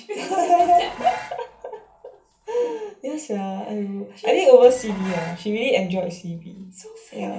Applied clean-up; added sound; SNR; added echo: none; Dishes, pots, and pans; 19 dB; reverberation time 0.3 s.